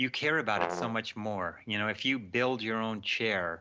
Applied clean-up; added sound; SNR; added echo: none; Brass instrument; 6 dB; none.